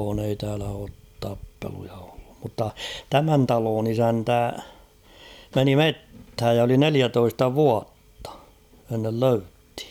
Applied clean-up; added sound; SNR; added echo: none; none; none; none.